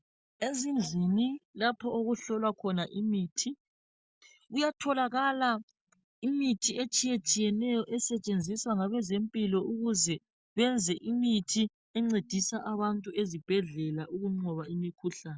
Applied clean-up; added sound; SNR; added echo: none; none; none; none.